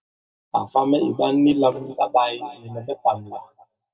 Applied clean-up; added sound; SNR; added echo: neural mask model DeepFilterNet 3.